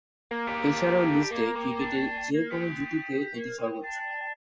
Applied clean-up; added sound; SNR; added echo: classical method Wiener filter.